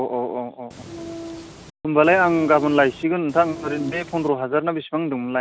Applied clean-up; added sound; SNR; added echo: none; Train; 14 dB; none.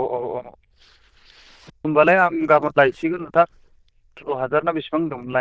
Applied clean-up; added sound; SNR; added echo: neural diffusion model UNIVERSE++.